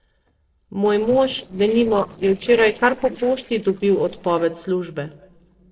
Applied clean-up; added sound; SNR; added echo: neural separator model SepFormer DNS4.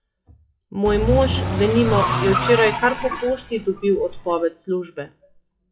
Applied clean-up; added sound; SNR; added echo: classical method WPE with log-MMSE.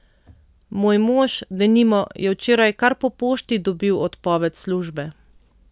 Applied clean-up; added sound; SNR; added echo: none; none; none; none.